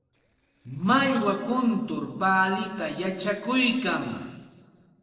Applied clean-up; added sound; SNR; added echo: neural separator model SepFormer DNS4.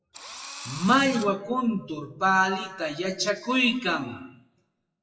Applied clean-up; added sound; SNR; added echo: classical method WPE with log-MMSE.